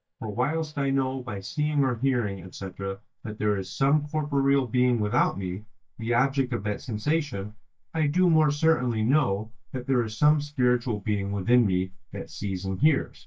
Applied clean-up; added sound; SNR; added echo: neural mask model DeepFilterNet 3.